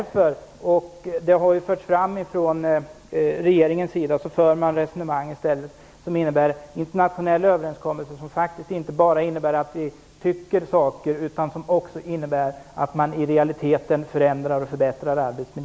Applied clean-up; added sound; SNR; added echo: none; none; none; none.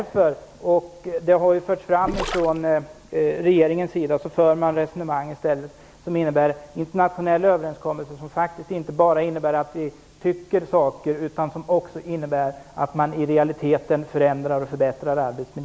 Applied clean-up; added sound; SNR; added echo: none; Gurgling; 9 dB; none.